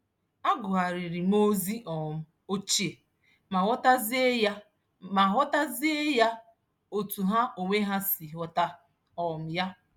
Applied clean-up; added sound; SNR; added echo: none; none; none; none.